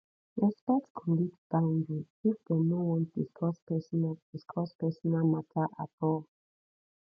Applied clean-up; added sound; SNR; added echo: none; none; none; none.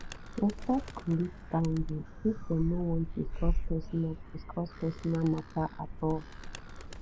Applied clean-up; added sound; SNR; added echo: none; Animal; 4 dB; none.